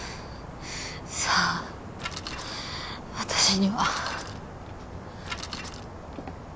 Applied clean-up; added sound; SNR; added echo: none; Bicycle; 11 dB; none.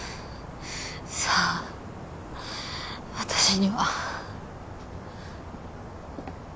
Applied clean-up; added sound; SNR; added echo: none; none; none; none.